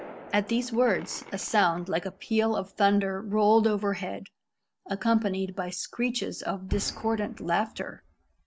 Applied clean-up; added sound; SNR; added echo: none; Fireworks; 17 dB; none.